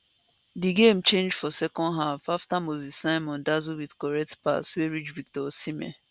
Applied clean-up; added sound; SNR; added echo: none; none; none; none.